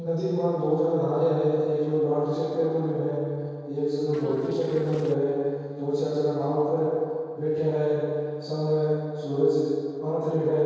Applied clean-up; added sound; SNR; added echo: neural separator model SepFormer DNS4.